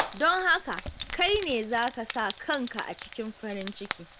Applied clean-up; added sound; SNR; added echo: none; Frying (food); 10 dB; none.